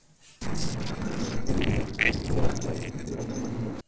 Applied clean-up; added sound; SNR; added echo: neural separator model SepFormer DNS4.